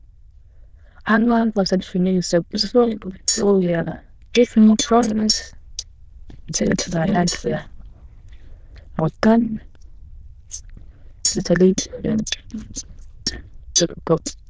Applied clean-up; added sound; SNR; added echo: neural diffusion model UNIVERSE++.